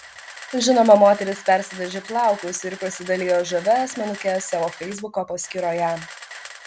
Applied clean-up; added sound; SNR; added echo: none; Camera; 17 dB; none.